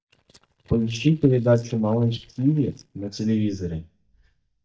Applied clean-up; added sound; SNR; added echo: neural mask model DeepFilterNet 3.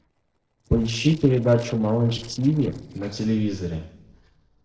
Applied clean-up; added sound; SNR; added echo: neural separator model SepFormer DNS4.